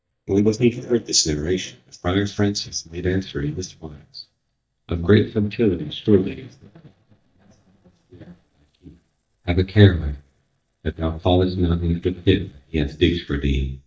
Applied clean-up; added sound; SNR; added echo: neural mask model DeepFilterNet 3.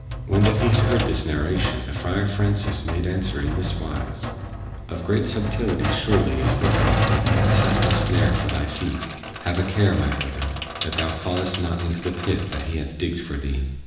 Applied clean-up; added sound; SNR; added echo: none; Sink (filling or washing); 1 dB; reverberation time 1.0 s.